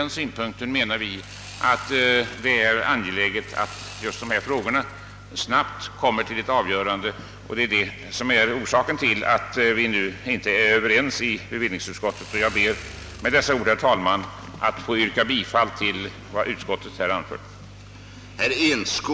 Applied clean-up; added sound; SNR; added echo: none; Sawing + Musical instrument; 19 dB; none.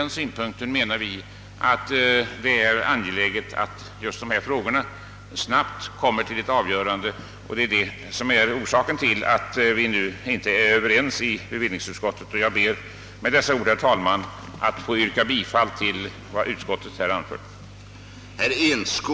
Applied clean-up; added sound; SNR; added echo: none; none; none; none.